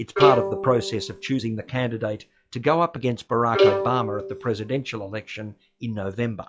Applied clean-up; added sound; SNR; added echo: classical method log-MMSE.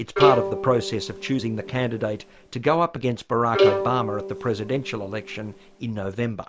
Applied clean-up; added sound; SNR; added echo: none; Bowed string instrument; 1 dB; none.